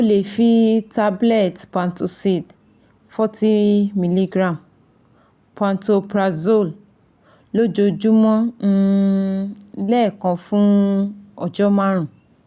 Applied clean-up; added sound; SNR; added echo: none; none; none; none.